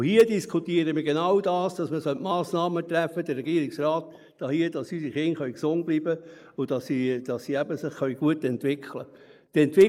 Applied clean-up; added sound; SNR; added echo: neural mask model Resemble Enhance denoiser.